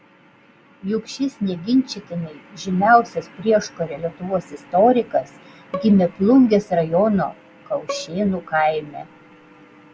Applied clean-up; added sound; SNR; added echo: none; Bowed string instrument; 16 dB; none.